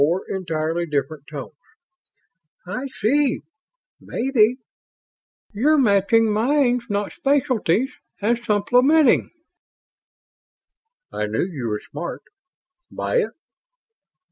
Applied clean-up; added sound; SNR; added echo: none; none; none; none.